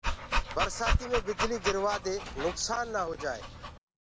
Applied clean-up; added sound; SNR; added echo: none; Dog; -1 dB; none.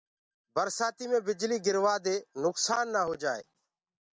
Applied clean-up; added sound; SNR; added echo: none; none; none; none.